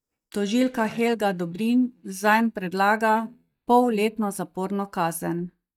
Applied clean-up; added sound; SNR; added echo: neural mask model DeepFilterNet 3.